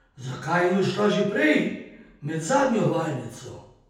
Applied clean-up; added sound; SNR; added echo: none; none; none; reverberation time 0.3 s.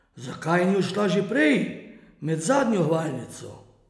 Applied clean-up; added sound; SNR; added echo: none; none; none; none.